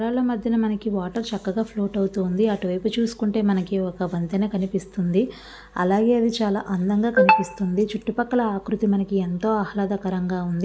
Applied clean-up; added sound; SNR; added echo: none; none; none; none.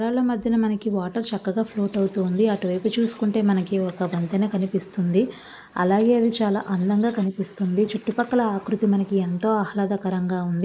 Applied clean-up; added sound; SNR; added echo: neural mask model Resemble Enhance denoiser.